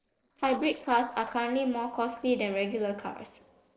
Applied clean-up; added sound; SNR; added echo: neural separator model SepFormer DNS4.